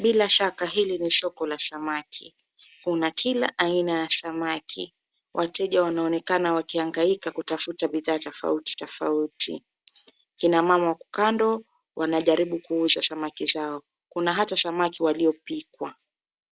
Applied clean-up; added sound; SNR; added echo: none; none; none; none.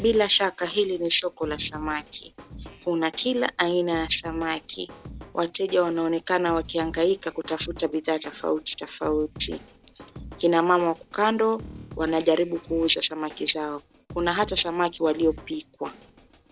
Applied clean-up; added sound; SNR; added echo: none; Drum kit; 18 dB; none.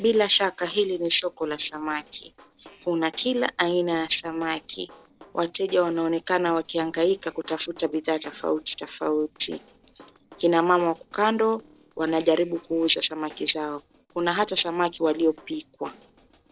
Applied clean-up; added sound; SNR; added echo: neural separator model SepFormer DNS4.